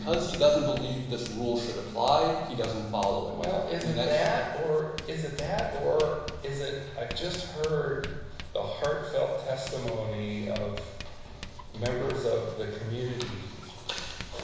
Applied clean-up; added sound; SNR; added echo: none; Writing; 12 dB; reverberation time 1.0 s.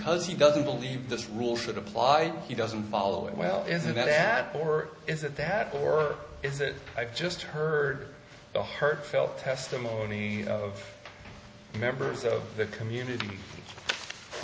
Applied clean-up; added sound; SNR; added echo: none; none; none; none.